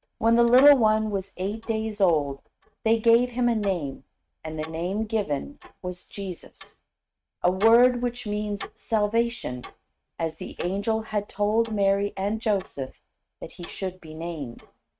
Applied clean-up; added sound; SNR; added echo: neural mask model RNNoise.